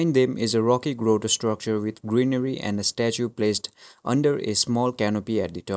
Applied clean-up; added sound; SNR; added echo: none; none; none; none.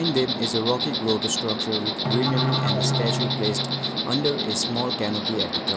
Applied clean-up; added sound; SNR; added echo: none; Musical instrument + Insect; -2 dB; none.